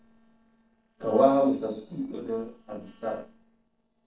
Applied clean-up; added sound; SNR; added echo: neural separator model SepFormer DNS4.